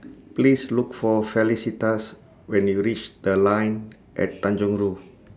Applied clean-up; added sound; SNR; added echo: none; none; none; none.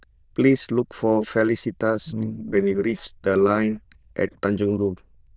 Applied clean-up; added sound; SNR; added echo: neural diffusion model UNIVERSE++.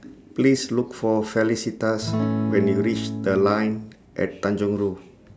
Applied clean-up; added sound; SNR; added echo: none; Acoustic guitar / Strum; 3 dB; none.